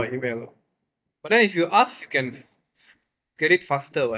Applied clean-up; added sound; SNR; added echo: neural mask model DeepFilterNet 3.